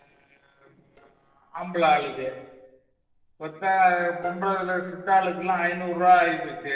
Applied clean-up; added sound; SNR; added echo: neural separator model SepFormer DNS4.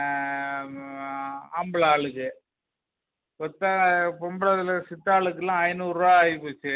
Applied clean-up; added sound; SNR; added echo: none; none; none; none.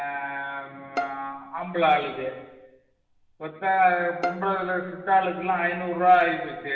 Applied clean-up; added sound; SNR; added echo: none; Bowed string instrument; 14 dB; reverberation time 1.2 s.